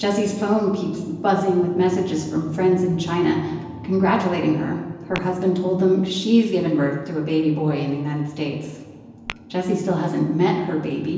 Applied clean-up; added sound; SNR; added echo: none; Tap / Glass; 20 dB; reverberation time 1.0 s.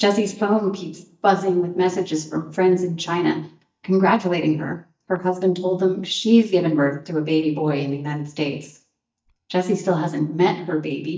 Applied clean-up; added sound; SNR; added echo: neural mask model DeepFilterNet 3.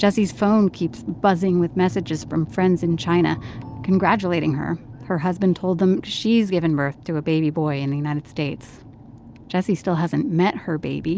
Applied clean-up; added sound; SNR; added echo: none; none; none; none.